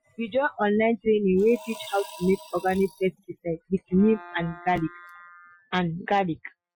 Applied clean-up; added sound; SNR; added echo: classical method Wiener filter.